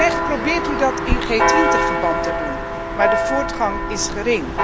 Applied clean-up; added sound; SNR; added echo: none; Church bell; -3 dB; none.